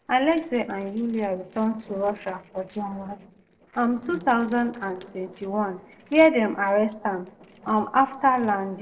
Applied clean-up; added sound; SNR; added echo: neural separator model SepFormer DNS4.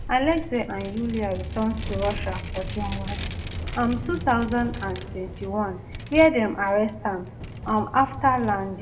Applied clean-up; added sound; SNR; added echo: none; Vehicle; 8 dB; reverberation time 0.8 s.